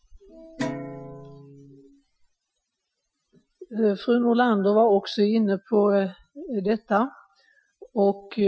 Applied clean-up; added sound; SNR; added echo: classical method Wiener filter.